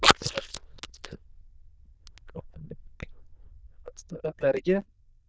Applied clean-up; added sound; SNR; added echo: neural diffusion model UNIVERSE++.